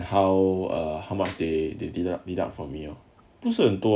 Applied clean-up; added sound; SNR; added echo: none; none; none; none.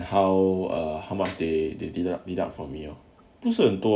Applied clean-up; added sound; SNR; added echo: none; none; none; reverberation time 1.2 s.